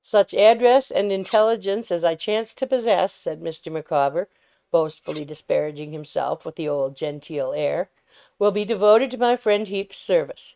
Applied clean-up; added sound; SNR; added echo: neural mask model RNNoise.